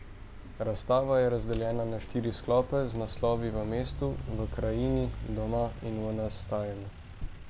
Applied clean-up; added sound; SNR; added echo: none; Idling / Truck + Vehicle; 8 dB; none.